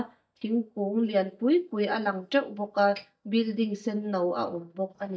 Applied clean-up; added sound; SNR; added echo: neural mask model DeepFilterNet 3.